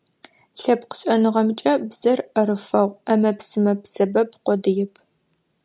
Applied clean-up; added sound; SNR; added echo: none; none; none; none.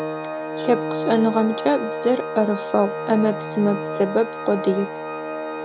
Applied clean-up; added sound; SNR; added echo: none; Organ; 6 dB; none.